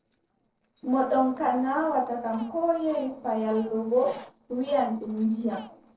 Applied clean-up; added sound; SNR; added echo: neural separator model SepFormer DNS4.